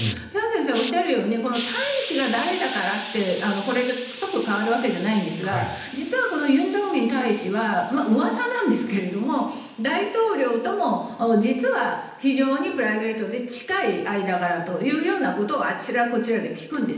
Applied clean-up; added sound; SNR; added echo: none; Hiss; 17 dB; reverberation time 0.8 s.